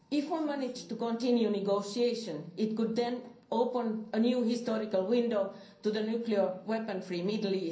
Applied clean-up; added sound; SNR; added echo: none; none; none; reverberation time 0.6 s.